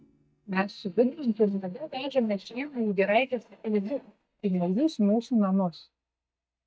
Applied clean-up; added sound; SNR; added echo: neural mask model DeepFilterNet 3.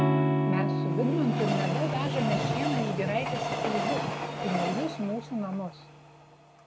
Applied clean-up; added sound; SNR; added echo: none; Electric guitar / Strum + Train; -3 dB; none.